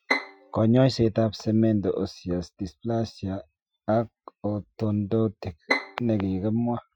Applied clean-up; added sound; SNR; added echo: classical method Wiener filter.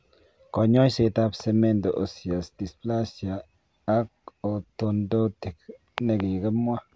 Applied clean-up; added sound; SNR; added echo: none; none; none; none.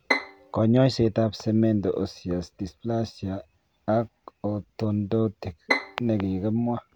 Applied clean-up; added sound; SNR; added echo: none; Bowed string instrument; 6 dB; none.